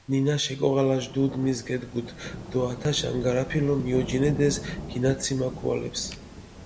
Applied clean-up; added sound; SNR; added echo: none; Rain / Thunderstorm; 12 dB; none.